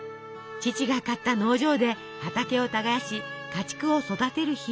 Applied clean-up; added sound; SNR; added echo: none; none; none; none.